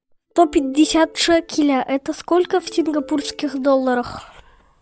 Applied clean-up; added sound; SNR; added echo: neural mask model DeepFilterNet 3.